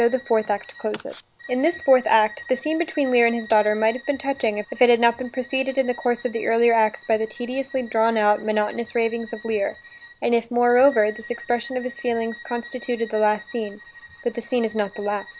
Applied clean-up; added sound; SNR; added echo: none; Bowed string instrument; 19 dB; none.